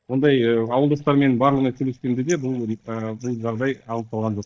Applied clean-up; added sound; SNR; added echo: neural mask model DeepFilterNet 3.